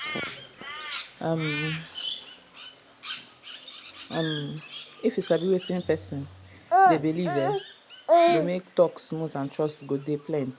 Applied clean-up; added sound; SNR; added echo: none; Crow; 11 dB; none.